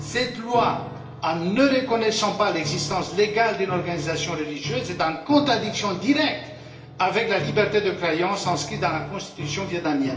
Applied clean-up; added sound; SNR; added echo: none; Piano; 12 dB; reverberation time 0.8 s.